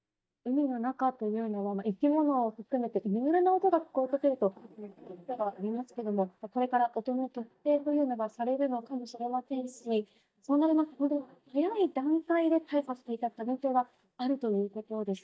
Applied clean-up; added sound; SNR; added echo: neural mask model DeepFilterNet 3.